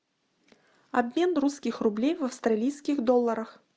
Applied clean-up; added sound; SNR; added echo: none; none; none; none.